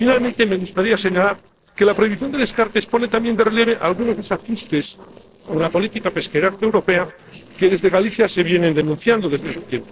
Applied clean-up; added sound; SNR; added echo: neural separator model SepFormer DNS4.